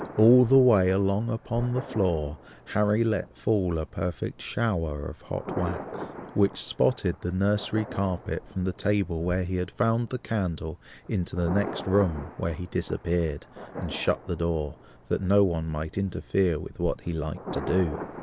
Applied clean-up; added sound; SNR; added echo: none; Thunder; 15 dB; none.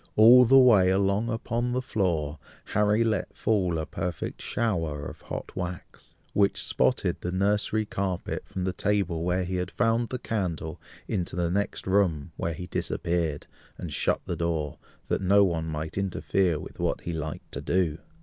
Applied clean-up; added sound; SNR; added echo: none; none; none; none.